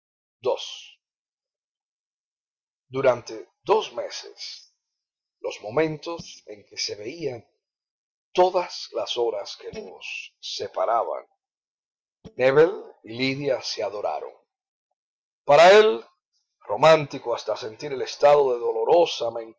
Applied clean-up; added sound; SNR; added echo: neural mask model DeepFilterNet 3.